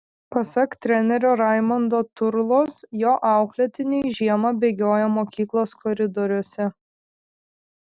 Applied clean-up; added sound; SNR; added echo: none; none; none; none.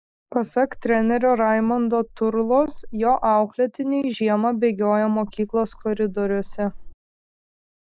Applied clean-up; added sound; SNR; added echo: neural mask model Resemble Enhance denoiser.